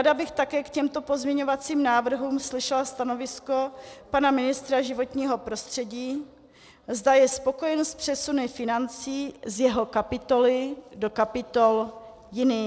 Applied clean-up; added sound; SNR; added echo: none; none; none; none.